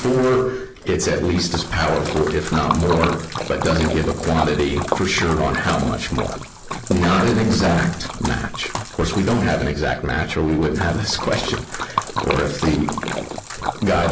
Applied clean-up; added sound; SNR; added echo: none; Splash, splatter; 8 dB; none.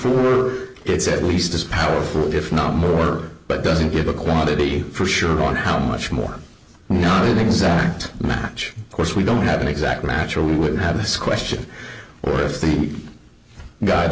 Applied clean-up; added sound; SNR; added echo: none; none; none; none.